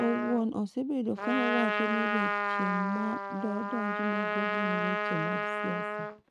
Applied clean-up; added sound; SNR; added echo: neural mask model RNNoise.